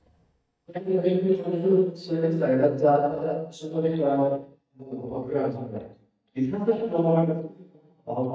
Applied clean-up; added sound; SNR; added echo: neural mask model DeepFilterNet 3.